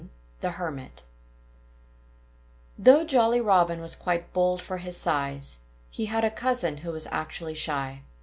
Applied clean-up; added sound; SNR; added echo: none; none; none; none.